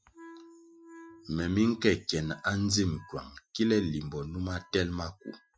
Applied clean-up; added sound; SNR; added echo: classical method Wiener filter.